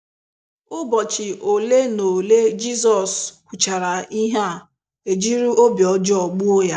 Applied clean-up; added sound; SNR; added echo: none; none; none; none.